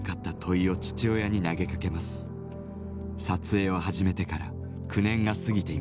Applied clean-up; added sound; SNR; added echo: none; none; none; none.